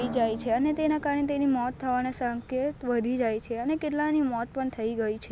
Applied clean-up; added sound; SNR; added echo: none; Drum; 17 dB; none.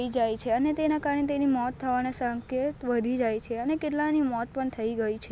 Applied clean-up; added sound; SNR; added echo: none; none; none; none.